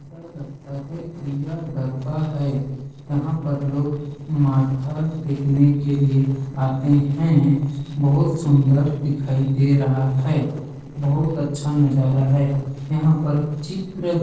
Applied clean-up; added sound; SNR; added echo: neural separator model SepFormer DNS4.